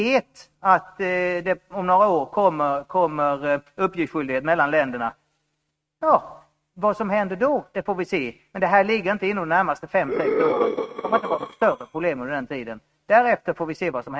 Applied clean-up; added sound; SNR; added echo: neural mask model RNNoise.